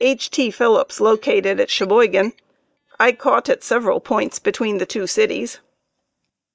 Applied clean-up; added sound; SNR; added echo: neural mask model DeepFilterNet 3.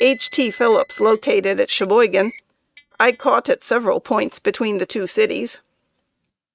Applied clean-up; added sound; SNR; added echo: neural mask model RNNoise.